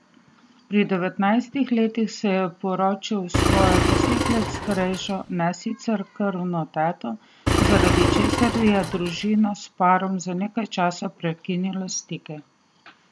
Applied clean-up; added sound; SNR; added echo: none; Engine; -2 dB; none.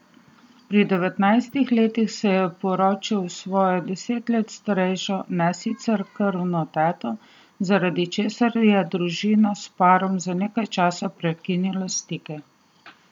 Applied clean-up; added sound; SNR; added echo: none; none; none; none.